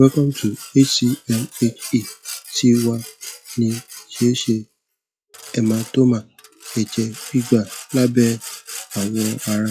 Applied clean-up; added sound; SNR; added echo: classical method log-MMSE.